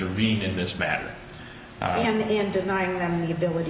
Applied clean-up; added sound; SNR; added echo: none; none; none; none.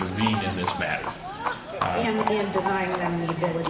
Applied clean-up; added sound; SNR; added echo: none; Livestock, farm animals, working animals; 4 dB; none.